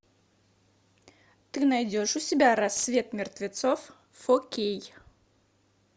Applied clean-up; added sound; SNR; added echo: none; none; none; none.